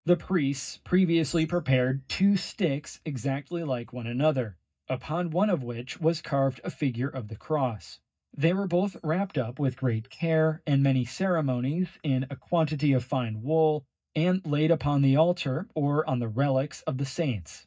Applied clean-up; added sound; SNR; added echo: neural mask model DeepFilterNet 3.